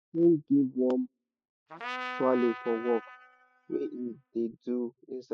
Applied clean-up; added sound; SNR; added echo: classical method spectral subtraction.